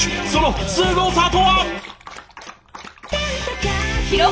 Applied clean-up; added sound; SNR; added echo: none; Dog; 19 dB; reverberation time 0.7 s.